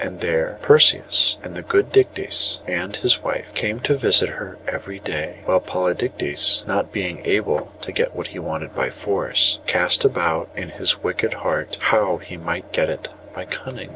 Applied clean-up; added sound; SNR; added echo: none; none; none; none.